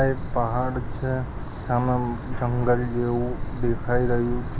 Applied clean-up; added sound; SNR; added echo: none; Cricket; 3 dB; none.